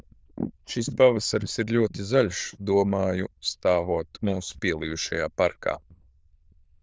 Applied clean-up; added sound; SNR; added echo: neural diffusion model UNIVERSE++.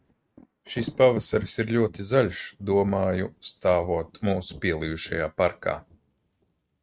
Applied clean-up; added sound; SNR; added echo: neural mask model RNNoise.